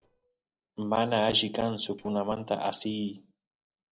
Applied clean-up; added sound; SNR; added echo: neural separator model SepFormer DNS4.